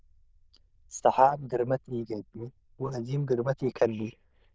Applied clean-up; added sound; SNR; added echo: neural diffusion model UNIVERSE++.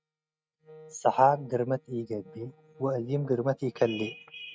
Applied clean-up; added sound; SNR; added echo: neural mask model RNNoise.